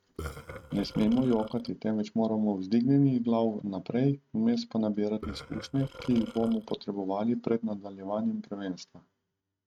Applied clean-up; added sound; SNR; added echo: neural mask model RNNoise.